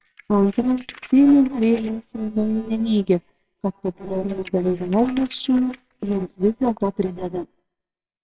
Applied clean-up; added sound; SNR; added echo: neural separator model SepFormer WHAMR!.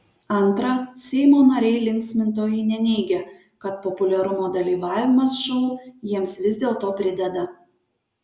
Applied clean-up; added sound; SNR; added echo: none; none; none; none.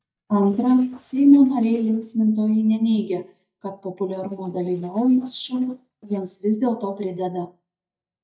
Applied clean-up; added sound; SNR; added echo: neural mask model DeepFilterNet 3.